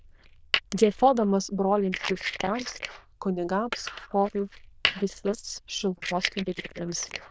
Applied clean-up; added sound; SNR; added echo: neural diffusion model UNIVERSE++.